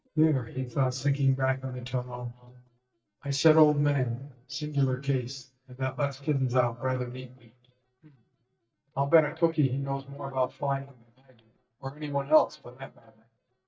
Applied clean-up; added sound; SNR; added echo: neural mask model DeepFilterNet 3.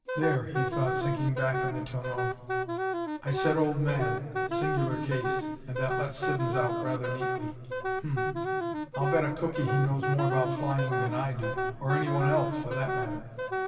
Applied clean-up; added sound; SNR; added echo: none; Wind instrument, woodwind instrument; 1 dB; reverberation time 2.8 s.